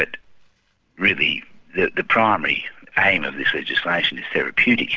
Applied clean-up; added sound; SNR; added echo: none; none; none; none.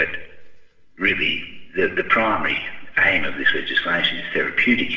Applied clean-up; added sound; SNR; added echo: none; none; none; reverberation time 1.1 s.